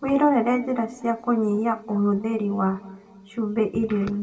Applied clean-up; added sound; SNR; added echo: none; none; none; reverberation time 1.7 s.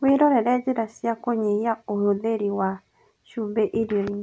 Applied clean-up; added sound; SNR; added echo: none; none; none; none.